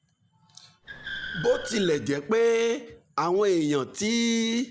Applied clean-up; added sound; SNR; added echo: none; Car; 13 dB; none.